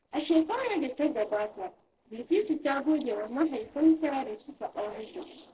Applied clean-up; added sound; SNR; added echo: neural separator model SepFormer DNS4.